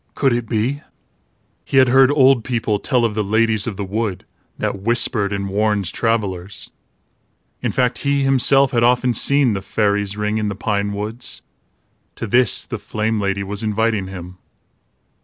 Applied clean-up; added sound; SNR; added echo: none; none; none; none.